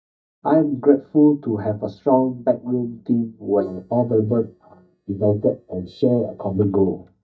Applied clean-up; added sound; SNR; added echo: neural mask model DeepFilterNet 3.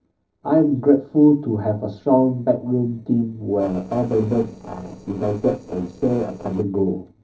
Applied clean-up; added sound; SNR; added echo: neural separator model SepFormer DNS4.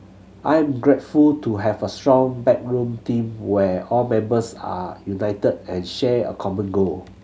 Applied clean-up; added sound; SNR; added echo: none; none; none; none.